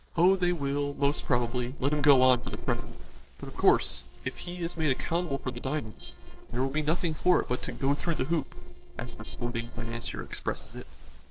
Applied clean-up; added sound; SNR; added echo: neural separator model SepFormer DNS4.